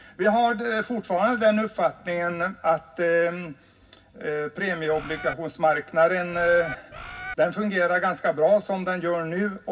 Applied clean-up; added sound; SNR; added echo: none; Bird; 11 dB; reverberation time 0.4 s.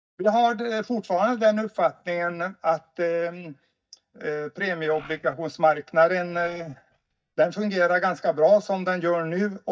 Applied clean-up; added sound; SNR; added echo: neural mask model DeepFilterNet 3.